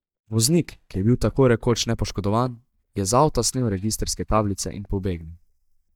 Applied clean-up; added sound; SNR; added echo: neural mask model DeepFilterNet 3.